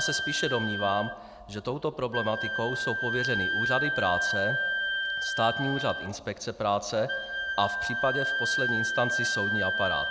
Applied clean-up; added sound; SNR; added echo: none; Wind instrument, woodwind instrument; 0 dB; none.